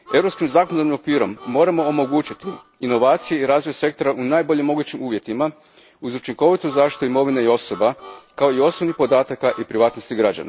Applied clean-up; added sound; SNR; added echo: none; Harmonica; 19 dB; none.